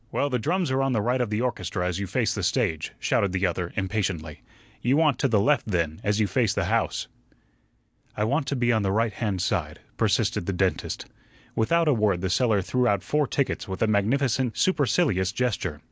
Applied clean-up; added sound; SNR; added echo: none; none; none; none.